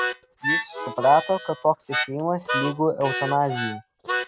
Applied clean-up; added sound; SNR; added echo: none; Harmonica; 5 dB; none.